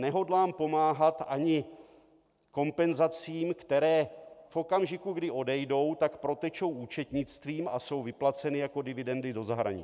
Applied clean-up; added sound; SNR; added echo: none; none; none; none.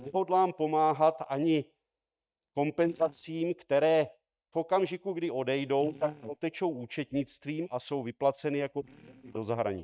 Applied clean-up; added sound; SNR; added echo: neural mask model DeepFilterNet 3.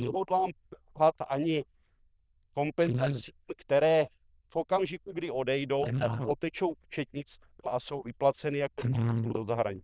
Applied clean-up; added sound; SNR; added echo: neural diffusion model UNIVERSE++.